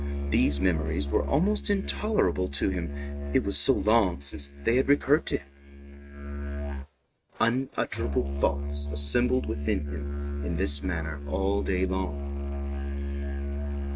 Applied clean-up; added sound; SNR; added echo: neural mask model RNNoise.